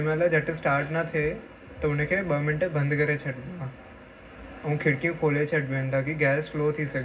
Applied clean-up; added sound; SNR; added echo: none; none; none; reverberation time 0.4 s.